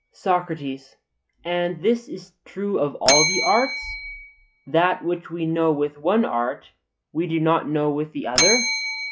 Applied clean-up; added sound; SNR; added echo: classical method log-MMSE.